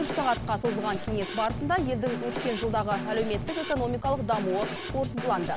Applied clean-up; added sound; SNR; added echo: none; Snare drum / Drum kit; 5 dB; none.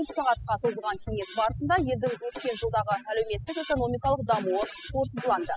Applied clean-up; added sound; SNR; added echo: classical method spectral subtraction.